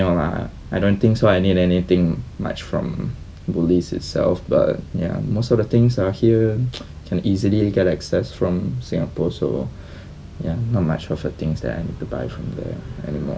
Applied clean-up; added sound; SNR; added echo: none; none; none; none.